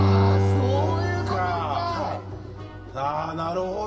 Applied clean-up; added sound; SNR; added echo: none; Bowed string instrument; -3 dB; reverberation time 1.6 s.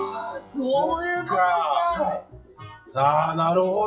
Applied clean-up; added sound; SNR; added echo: classical method WPE with log-MMSE.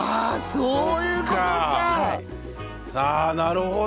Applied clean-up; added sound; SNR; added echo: none; none; none; none.